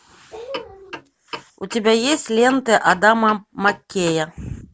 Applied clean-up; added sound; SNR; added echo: none; Clock; 17 dB; none.